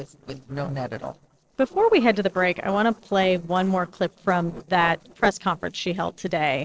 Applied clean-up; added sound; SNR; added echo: neural separator model SepFormer DNS4.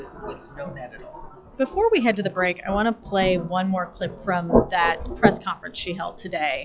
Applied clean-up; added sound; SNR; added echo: classical method log-MMSE.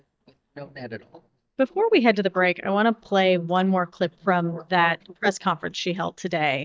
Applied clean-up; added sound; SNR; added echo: neural mask model DeepFilterNet 3.